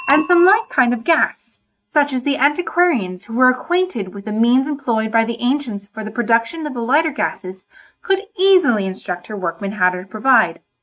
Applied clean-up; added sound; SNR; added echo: neural mask model RNNoise.